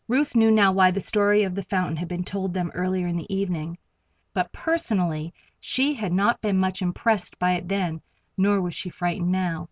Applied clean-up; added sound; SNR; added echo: none; none; none; none.